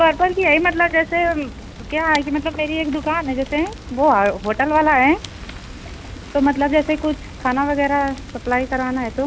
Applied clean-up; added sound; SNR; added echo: none; Fire; 15 dB; none.